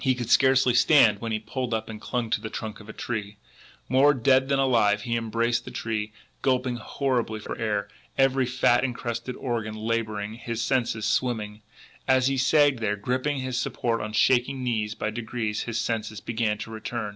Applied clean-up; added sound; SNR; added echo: none; none; none; none.